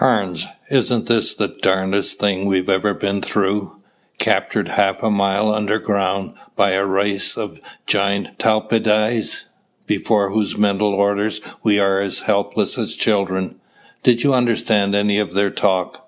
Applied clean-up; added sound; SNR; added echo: none; none; none; none.